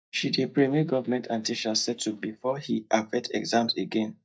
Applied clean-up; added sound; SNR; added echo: neural mask model DeepFilterNet 3.